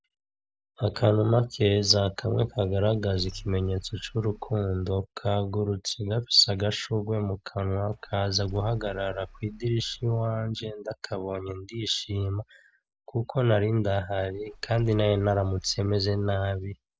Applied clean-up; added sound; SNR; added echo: none; Engine starting / Car; 19 dB; none.